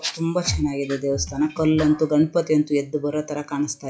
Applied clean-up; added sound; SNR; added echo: classical method log-MMSE.